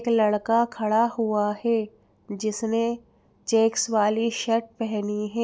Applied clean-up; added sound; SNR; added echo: none; none; none; none.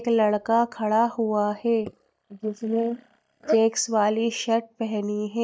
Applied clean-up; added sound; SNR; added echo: neural mask model DeepFilterNet 3.